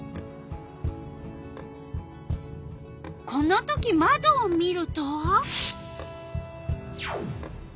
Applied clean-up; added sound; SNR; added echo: none; none; none; none.